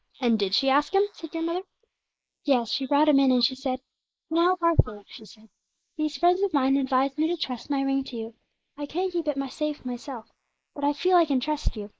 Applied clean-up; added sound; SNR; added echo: neural mask model Resemble Enhance denoiser.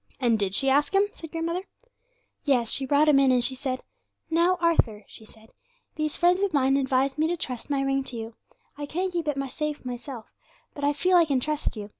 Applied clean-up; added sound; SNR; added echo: none; none; none; none.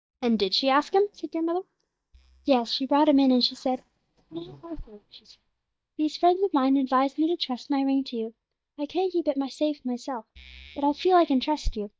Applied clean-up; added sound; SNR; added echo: neural mask model DeepFilterNet 3.